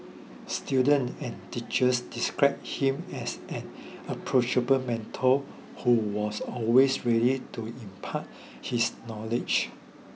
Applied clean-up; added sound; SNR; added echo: none; none; none; none.